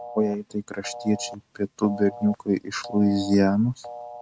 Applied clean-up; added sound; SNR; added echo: neural mask model RNNoise.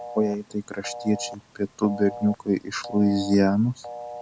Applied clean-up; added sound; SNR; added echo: none; Telephone; 14 dB; none.